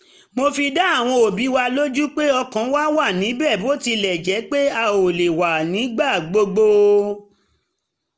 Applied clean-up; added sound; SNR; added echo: none; none; none; none.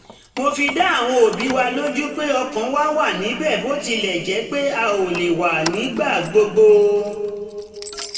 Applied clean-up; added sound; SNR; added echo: none; Keys jangling; 18 dB; reverberation time 2.3 s.